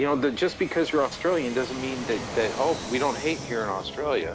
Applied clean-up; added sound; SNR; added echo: none; Fixed-wing aircraft, airplane; 12 dB; none.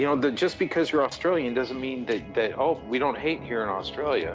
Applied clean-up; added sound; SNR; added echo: none; none; none; none.